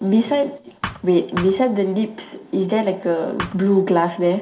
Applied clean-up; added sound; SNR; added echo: none; Thump, thud; 11 dB; reverberation time 0.3 s.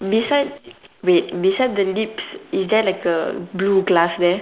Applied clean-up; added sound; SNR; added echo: none; none; none; none.